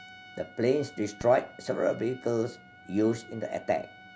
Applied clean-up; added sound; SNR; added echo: none; Trumpet + Fireworks; 20 dB; none.